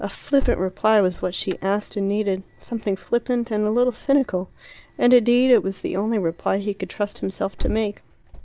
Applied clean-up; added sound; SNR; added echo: none; Alarm; 12 dB; none.